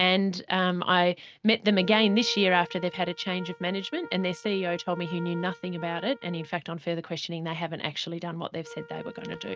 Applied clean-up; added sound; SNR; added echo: neural mask model RNNoise.